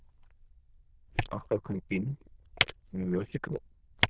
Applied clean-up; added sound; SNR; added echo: neural diffusion model UNIVERSE++.